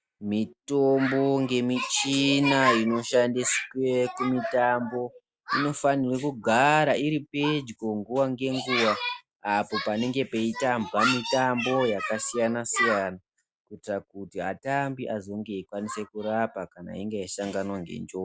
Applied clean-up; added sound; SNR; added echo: none; none; none; none.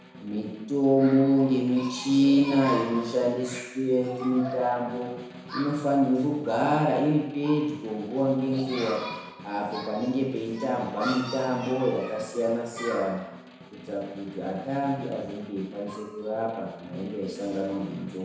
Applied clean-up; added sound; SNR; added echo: none; Snare drum; 19 dB; reverberation time 1.0 s.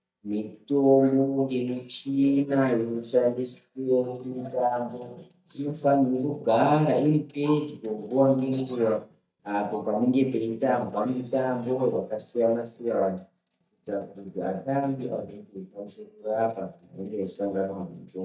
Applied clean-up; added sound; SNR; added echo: neural mask model DeepFilterNet 3.